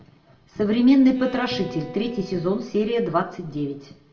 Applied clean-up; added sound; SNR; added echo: none; Bowed string instrument; 16 dB; reverberation time 0.5 s.